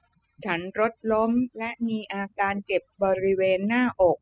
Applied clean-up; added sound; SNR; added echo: classical method spectral subtraction.